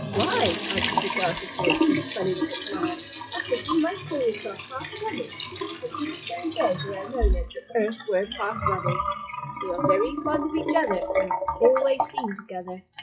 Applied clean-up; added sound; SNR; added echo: classical method WPE with log-MMSE.